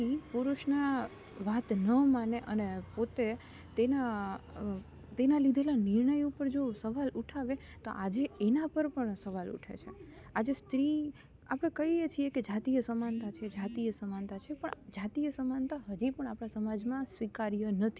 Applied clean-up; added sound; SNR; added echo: none; none; none; none.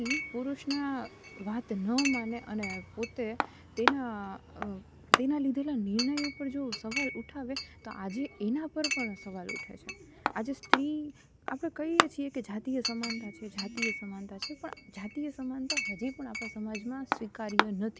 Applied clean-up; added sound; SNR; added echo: none; Chink, clink; 1 dB; none.